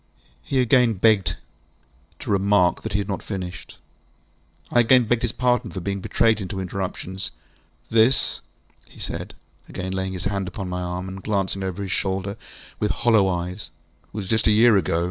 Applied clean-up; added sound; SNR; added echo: none; none; none; none.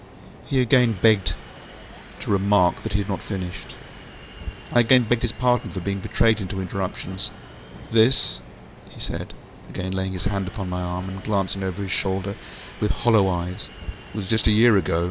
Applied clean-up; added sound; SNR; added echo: none; Subway, metro, underground; 16 dB; none.